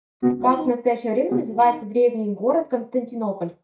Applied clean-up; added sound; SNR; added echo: neural mask model DeepFilterNet 3.